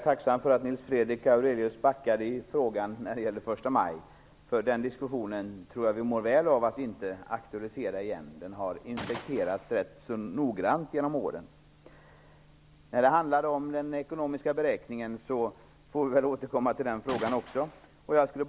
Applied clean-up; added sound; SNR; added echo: none; Gunshot, gunfire; 12 dB; none.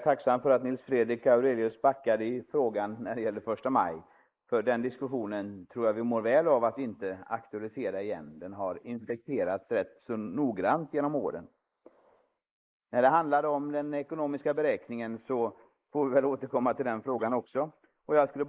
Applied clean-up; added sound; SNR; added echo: neural mask model Resemble Enhance denoiser.